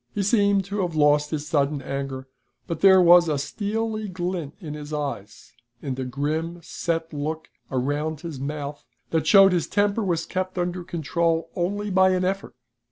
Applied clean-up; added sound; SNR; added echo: none; none; none; none.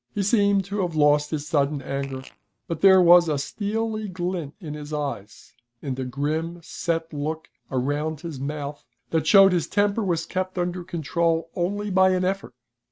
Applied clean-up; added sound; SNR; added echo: neural mask model RNNoise.